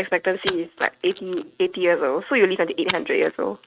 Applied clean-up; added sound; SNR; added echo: neural mask model RNNoise.